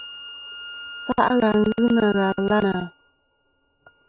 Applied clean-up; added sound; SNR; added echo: neural mask model RNNoise.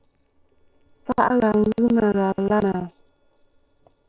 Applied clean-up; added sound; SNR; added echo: neural separator model SepFormer DNS4.